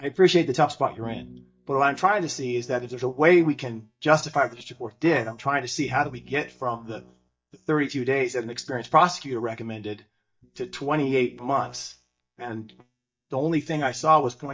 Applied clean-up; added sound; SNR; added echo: neural mask model DeepFilterNet 3.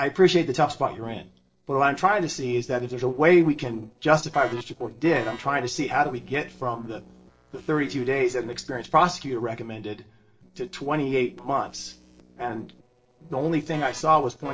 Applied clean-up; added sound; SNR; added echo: neural separator model SepFormer DNS4.